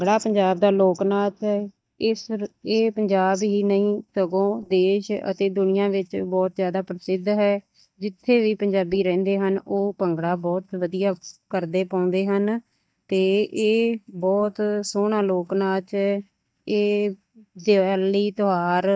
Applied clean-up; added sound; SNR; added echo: neural mask model DeepFilterNet 3.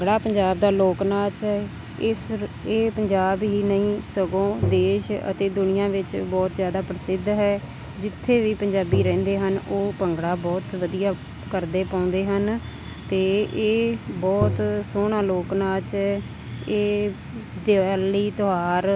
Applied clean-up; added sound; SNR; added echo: none; Tap + Cricket; 7 dB; none.